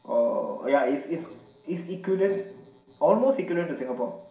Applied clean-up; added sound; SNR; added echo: none; none; none; reverberation time 0.5 s.